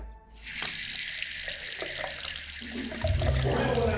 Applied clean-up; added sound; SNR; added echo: none; Sink (filling or washing) / Water tap, faucet / Liquid; 3 dB; reverberation time 1.3 s.